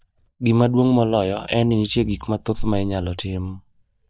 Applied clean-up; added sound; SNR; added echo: neural mask model DeepFilterNet 3.